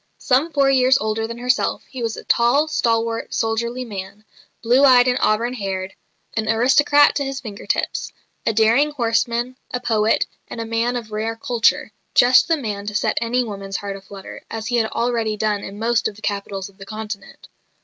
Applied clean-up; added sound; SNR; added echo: none; none; none; none.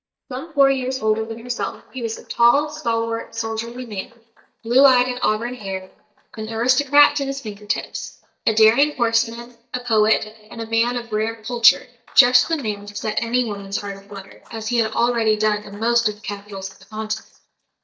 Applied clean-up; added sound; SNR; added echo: neural mask model DeepFilterNet 3.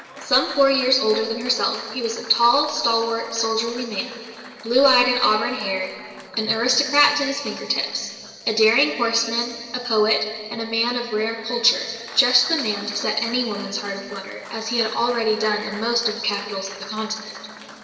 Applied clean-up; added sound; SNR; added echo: none; Applause; 19 dB; reverberation time 2.6 s.